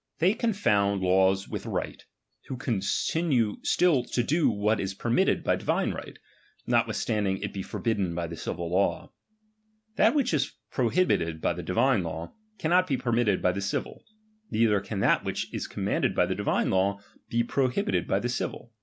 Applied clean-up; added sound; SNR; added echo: none; none; none; none.